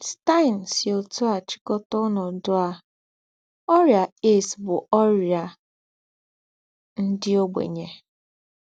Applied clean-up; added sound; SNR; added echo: none; none; none; none.